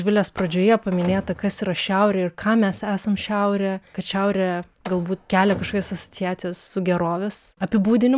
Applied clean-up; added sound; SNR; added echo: none; Slam; 20 dB; none.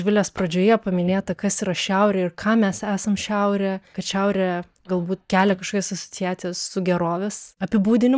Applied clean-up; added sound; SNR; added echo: neural mask model DeepFilterNet 3.